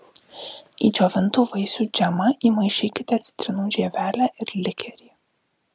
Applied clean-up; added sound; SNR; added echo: none; none; none; none.